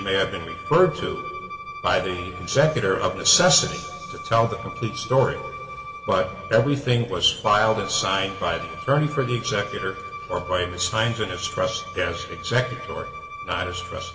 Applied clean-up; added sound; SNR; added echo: none; Bowed string instrument; 12 dB; reverberation time 1.7 s.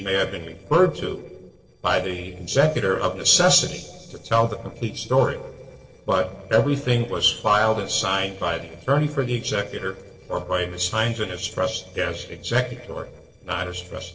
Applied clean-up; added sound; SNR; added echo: neural separator model SepFormer DNS4.